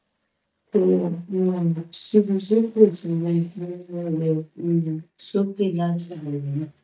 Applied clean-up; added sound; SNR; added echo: neural mask model DeepFilterNet 3.